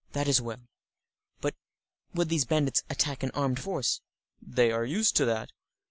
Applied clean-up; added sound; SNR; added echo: none; none; none; none.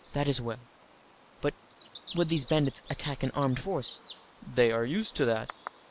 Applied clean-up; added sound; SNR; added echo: none; Bird vocalization, bird call, bird song; 14 dB; none.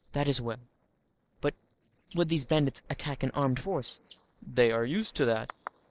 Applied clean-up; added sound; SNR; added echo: neural separator model SepFormer DNS4.